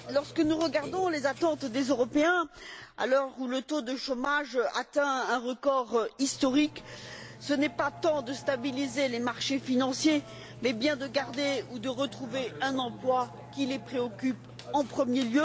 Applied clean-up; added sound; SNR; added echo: none; Burping, eructation; 18 dB; none.